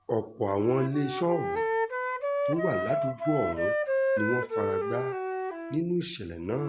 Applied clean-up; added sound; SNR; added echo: none; Wind instrument, woodwind instrument; 0 dB; none.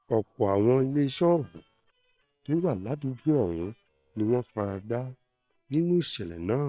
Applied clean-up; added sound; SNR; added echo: neural separator model SepFormer WHAM!.